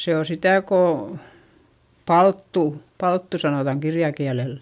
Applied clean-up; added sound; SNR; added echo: none; none; none; none.